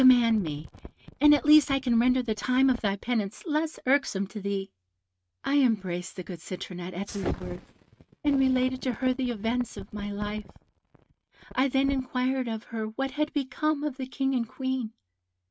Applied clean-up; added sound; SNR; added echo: neural mask model RNNoise.